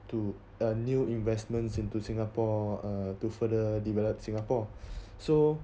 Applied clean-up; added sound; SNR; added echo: none; none; none; none.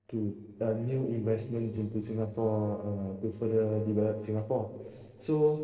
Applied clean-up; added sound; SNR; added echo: neural separator model SepFormer DNS4.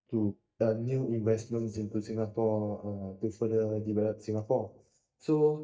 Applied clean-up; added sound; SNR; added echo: neural mask model DeepFilterNet 3.